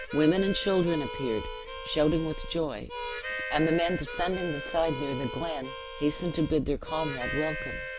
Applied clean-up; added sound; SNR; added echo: none; Harmonica; 8 dB; none.